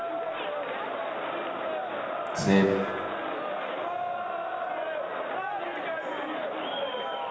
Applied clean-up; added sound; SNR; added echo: none; Crowd; -2 dB; reverberation time 1.1 s.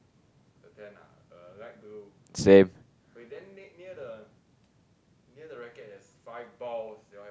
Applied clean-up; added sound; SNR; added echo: none; none; none; none.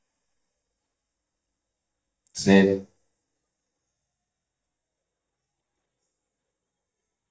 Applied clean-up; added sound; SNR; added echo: neural mask model DeepFilterNet 3.